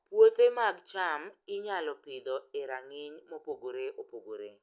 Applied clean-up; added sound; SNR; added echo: none; none; none; none.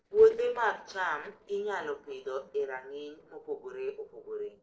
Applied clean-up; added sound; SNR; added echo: neural separator model SepFormer DNS4.